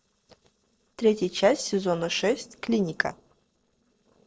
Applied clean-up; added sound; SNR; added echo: neural separator model SepFormer DNS4.